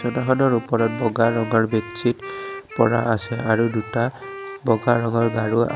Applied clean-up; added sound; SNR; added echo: none; Wind instrument, woodwind instrument; 14 dB; none.